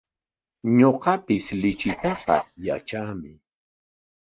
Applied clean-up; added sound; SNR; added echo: neural mask model RNNoise.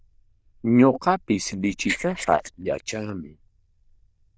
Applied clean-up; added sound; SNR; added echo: neural diffusion model UNIVERSE++.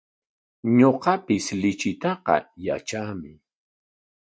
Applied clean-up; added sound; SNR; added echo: none; none; none; none.